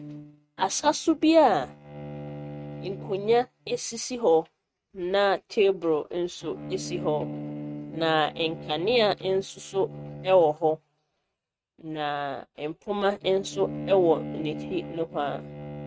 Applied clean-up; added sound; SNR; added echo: neural mask model RNNoise.